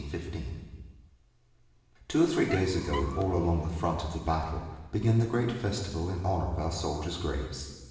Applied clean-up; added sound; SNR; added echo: none; Squeak; 12 dB; reverberation time 1.3 s.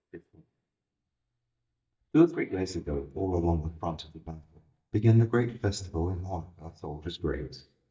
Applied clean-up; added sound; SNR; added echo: neural mask model DeepFilterNet 3.